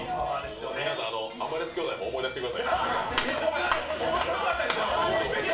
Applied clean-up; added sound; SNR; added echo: none; Sliding door; 16 dB; reverberation time 0.3 s.